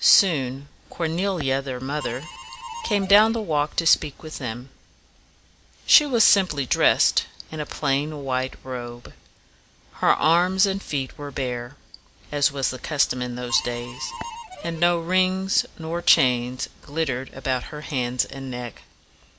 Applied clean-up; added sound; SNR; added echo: none; Harmonica; 13 dB; none.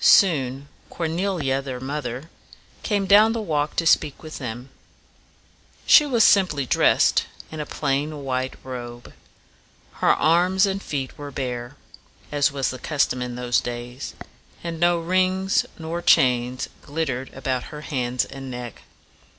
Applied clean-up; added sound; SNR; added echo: none; none; none; none.